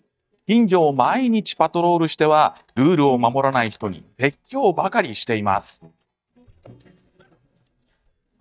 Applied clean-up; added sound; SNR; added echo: neural mask model DeepFilterNet 3.